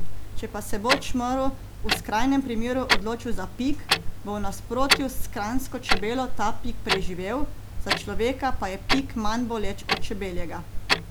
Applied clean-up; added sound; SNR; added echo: none; Clock; -3 dB; none.